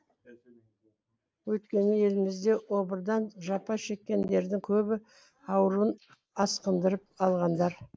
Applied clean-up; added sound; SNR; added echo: neural mask model Resemble Enhance denoiser.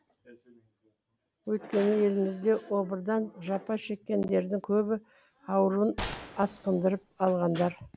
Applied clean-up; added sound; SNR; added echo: none; Gunshot, gunfire; 12 dB; none.